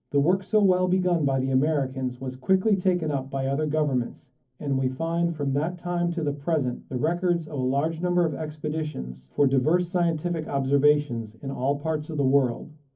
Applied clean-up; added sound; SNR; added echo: none; none; none; reverberation time 0.3 s.